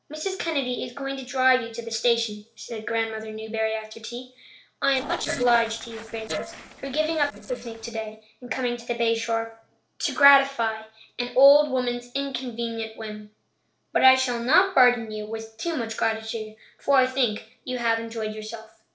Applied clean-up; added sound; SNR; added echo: neural separator model SepFormer DNS4.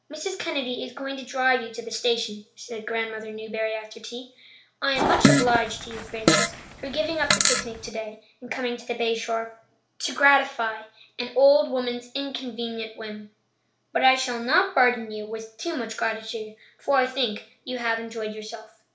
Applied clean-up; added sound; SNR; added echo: none; Fart; -3 dB; reverberation time 0.4 s.